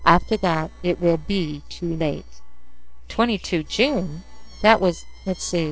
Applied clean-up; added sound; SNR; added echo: neural separator model SepFormer DNS4.